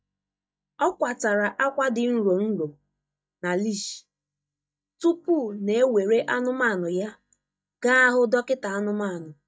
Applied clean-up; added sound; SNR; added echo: neural mask model DeepFilterNet 3.